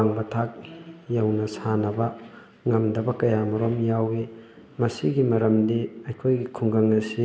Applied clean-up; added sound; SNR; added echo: none; none; none; none.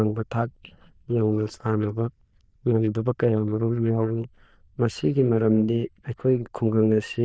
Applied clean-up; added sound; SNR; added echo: neural diffusion model UNIVERSE++.